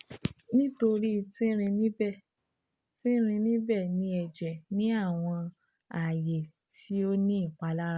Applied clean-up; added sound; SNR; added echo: none; none; none; none.